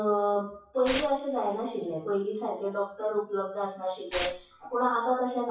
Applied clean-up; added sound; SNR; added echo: classical method WPE with log-MMSE.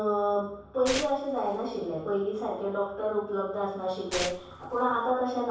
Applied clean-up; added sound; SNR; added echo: none; Tearing; 10 dB; reverberation time 0.7 s.